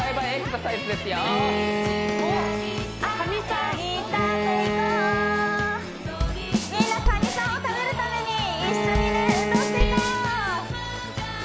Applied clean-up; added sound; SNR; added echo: none; Bowed string instrument + Bass drum / Snare drum / Drum kit; 0 dB; none.